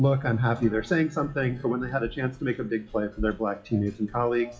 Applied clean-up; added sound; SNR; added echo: classical method WPE with log-MMSE.